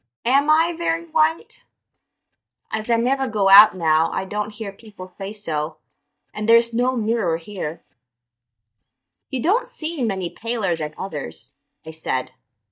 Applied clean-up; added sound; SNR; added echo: neural mask model DeepFilterNet 3.